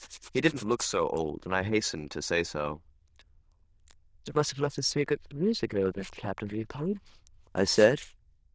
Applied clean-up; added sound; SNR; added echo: neural diffusion model UNIVERSE++.